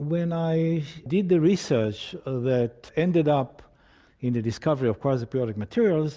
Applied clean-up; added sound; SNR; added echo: none; none; none; none.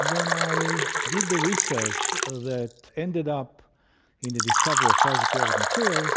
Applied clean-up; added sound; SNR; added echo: none; Fill (with liquid); -5 dB; none.